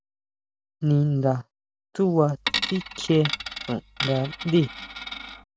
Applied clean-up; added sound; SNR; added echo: none; Coin (dropping); 7 dB; none.